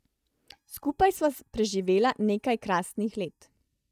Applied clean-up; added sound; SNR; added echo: neural mask model DeepFilterNet 3.